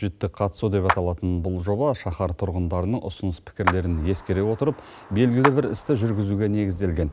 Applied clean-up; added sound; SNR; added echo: none; Clapping; 8 dB; none.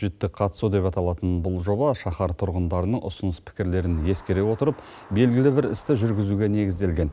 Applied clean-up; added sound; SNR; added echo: none; none; none; none.